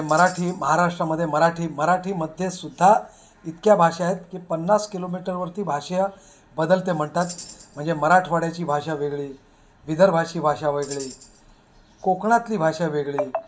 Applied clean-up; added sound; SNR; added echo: none; Tambourine; 20 dB; reverberation time 0.3 s.